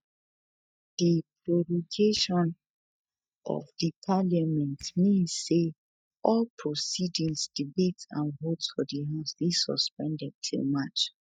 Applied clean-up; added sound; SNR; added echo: neural mask model DeepFilterNet 3.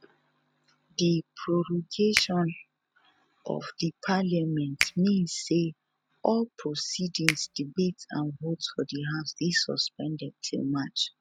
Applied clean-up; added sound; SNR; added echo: none; Finger snapping; 8 dB; none.